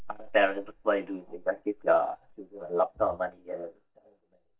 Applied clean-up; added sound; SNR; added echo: neural mask model DeepFilterNet 3.